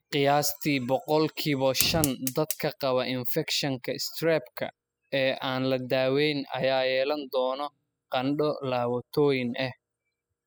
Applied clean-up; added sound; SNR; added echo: classical method spectral subtraction.